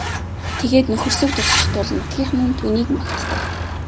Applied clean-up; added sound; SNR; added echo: none; Truck; 2 dB; none.